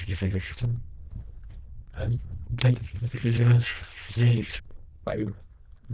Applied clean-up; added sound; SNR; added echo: neural diffusion model UNIVERSE++.